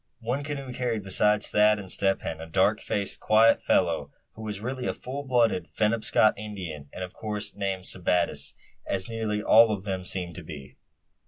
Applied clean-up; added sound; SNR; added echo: none; none; none; none.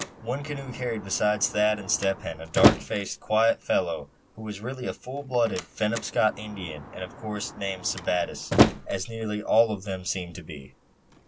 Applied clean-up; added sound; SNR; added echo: none; Slam; 3 dB; none.